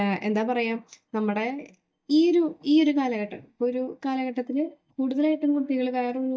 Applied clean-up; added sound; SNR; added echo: neural mask model DeepFilterNet 3.